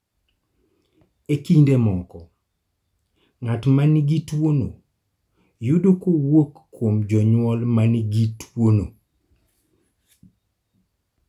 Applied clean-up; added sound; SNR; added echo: none; none; none; none.